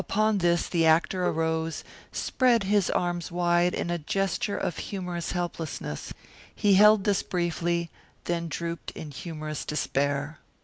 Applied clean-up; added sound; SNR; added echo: none; Bowed string instrument; 16 dB; none.